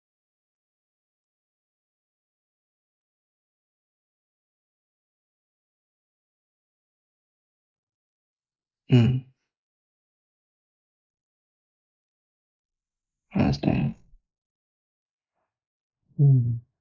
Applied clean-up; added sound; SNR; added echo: neural mask model Resemble Enhance denoiser.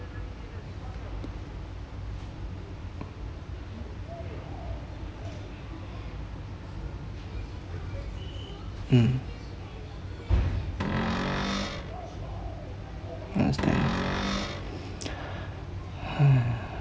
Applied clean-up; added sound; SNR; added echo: none; Cupboard open or close; 0 dB; none.